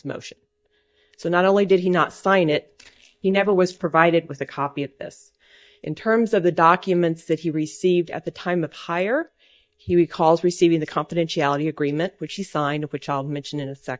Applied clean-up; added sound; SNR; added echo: neural mask model DeepFilterNet 3.